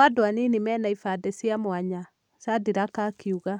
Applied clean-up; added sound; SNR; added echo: none; none; none; none.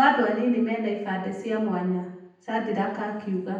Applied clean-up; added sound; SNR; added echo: none; none; none; reverberation time 0.9 s.